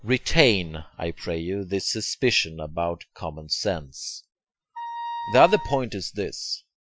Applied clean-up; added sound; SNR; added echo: classical method Wiener filter.